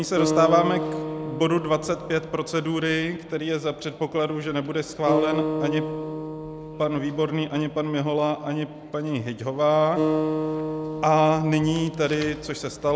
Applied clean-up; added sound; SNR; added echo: none; Acoustic guitar; 6 dB; none.